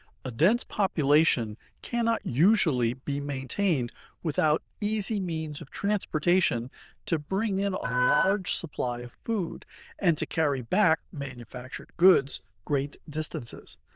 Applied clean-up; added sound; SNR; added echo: neural diffusion model UNIVERSE++.